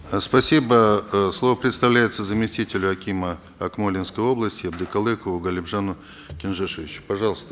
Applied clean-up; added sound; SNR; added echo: none; none; none; none.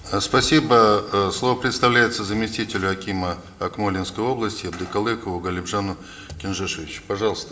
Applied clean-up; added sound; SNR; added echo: none; none; none; reverberation time 1.8 s.